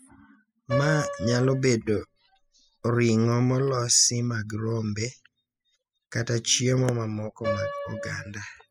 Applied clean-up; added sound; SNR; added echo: classical method spectral subtraction.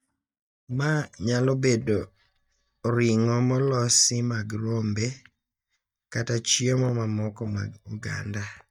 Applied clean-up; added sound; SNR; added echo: neural mask model DeepFilterNet 3.